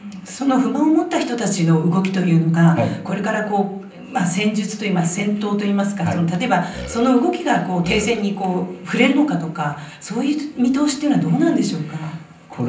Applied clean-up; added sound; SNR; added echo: none; Burping, eructation; 12 dB; reverberation time 0.6 s.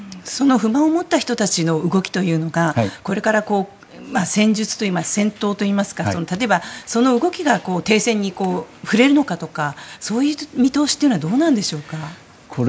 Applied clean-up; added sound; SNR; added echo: none; none; none; none.